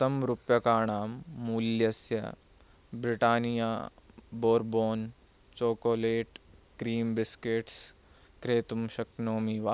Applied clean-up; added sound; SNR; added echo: none; none; none; none.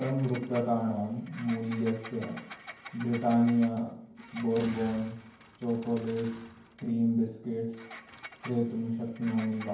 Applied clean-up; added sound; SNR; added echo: none; Engine; 18 dB; reverberation time 0.9 s.